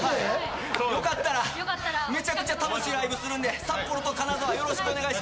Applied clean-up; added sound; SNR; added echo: none; none; none; none.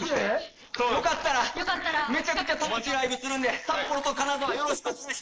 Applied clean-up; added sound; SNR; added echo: neural mask model Resemble Enhance denoiser.